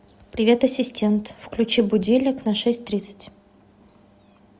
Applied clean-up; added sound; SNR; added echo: none; none; none; none.